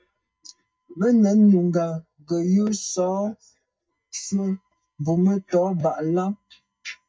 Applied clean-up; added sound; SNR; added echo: neural mask model DeepFilterNet 3.